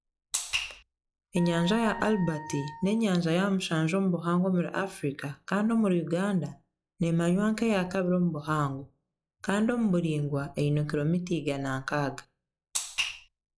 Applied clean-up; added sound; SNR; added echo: classical method log-MMSE.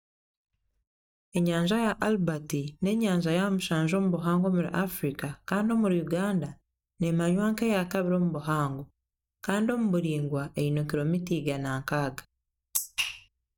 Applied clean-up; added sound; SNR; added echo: neural mask model DeepFilterNet 3.